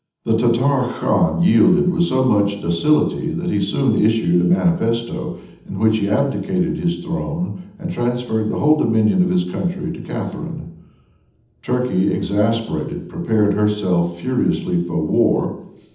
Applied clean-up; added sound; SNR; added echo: none; none; none; reverberation time 0.8 s.